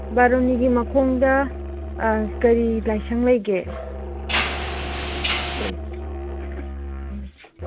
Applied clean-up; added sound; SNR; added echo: none; Musical instrument + Mechanisms; 6 dB; none.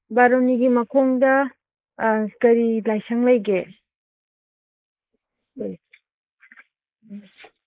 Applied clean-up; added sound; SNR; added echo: neural mask model Resemble Enhance denoiser.